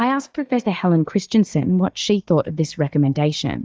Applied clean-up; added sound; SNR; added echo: neural mask model DeepFilterNet 3.